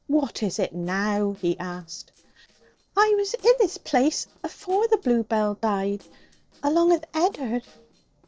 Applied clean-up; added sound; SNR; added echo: neural separator model SepFormer DNS4.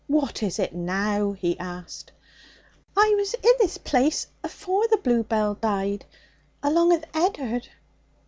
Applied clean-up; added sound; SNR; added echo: none; none; none; none.